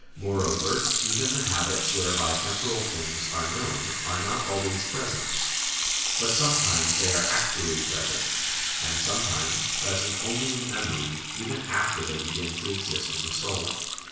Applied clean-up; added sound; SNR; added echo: none; Sink (filling or washing) / Water tap, faucet; -3 dB; reverberation time 1.1 s.